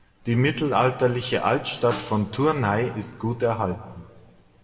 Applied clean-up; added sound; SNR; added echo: none; Snare drum; 19 dB; reverberation time 1.1 s.